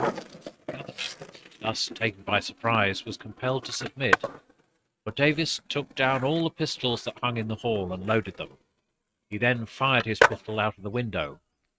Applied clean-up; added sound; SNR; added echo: neural mask model RNNoise.